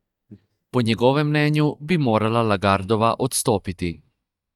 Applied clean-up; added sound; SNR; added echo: neural mask model DeepFilterNet 3.